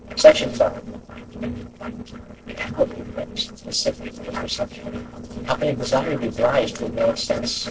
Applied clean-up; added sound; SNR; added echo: neural separator model SepFormer DNS4.